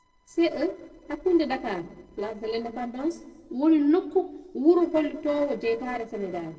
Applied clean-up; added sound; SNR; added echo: neural separator model SepFormer DNS4.